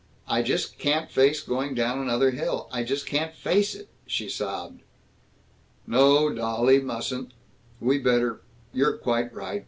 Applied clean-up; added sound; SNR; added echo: none; none; none; none.